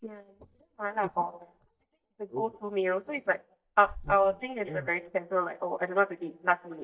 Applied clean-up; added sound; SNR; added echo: neural mask model DeepFilterNet 3.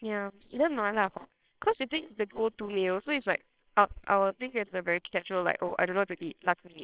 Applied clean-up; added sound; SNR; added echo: neural separator model SepFormer WHAMR!.